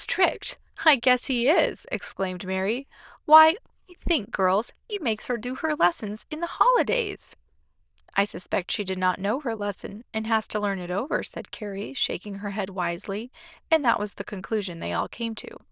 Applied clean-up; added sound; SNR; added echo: neural diffusion model UNIVERSE++.